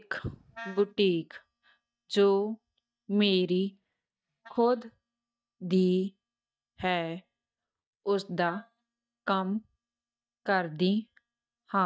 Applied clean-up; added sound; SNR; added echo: neural mask model DeepFilterNet 3.